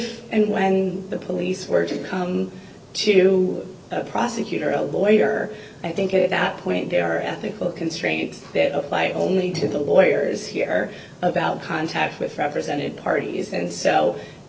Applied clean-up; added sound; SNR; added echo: none; none; none; none.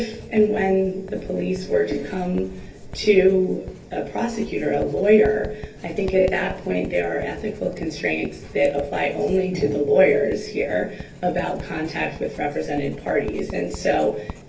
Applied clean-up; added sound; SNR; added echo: none; Writing; 16 dB; reverberation time 0.3 s.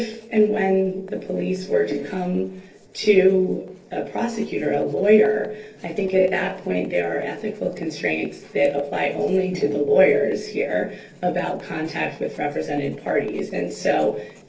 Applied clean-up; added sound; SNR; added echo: neural separator model SepFormer DNS4.